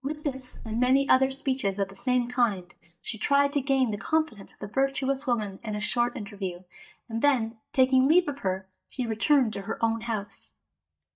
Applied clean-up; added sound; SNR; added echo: neural mask model DeepFilterNet 3.